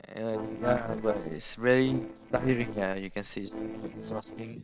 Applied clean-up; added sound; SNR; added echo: neural separator model SepFormer DNS4.